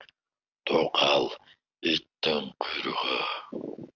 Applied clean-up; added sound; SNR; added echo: none; none; none; none.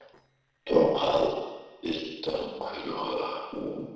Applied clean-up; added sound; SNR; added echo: neural separator model SepFormer DNS4.